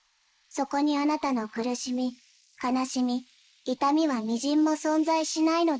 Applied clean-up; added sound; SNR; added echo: neural mask model Resemble Enhance denoiser.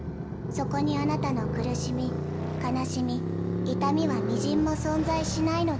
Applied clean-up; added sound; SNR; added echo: none; Motorcycle; 0 dB; none.